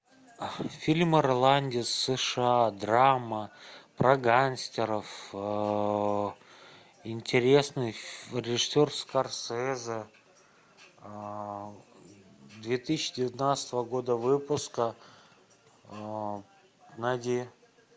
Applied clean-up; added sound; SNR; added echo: none; none; none; none.